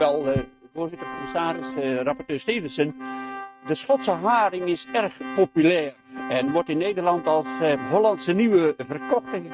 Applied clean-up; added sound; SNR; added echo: neural mask model RNNoise.